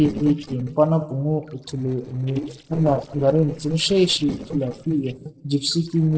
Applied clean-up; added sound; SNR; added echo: neural separator model SepFormer DNS4.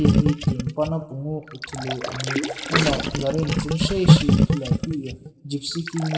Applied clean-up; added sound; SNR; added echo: none; Gurgling; -5 dB; reverberation time 2.9 s.